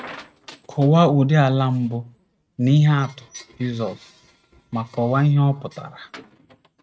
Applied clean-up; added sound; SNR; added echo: neural mask model RNNoise.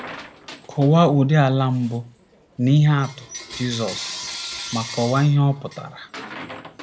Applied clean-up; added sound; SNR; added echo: none; Coin (dropping) / Bell; 15 dB; none.